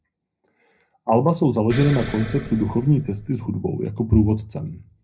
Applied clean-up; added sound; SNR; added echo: none; Explosion; 13 dB; reverberation time 0.4 s.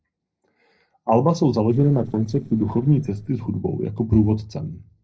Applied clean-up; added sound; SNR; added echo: neural separator model SepFormer DNS4.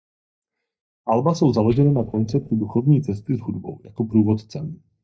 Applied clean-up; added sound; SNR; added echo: neural mask model DeepFilterNet 3.